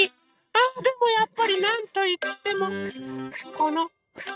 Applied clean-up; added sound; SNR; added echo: neural mask model RNNoise.